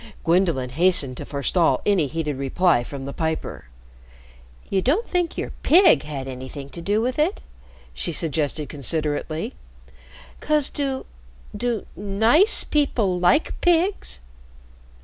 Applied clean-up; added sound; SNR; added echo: none; none; none; none.